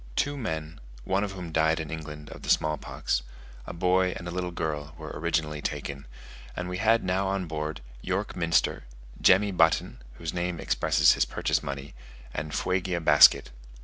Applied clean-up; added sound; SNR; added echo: none; none; none; none.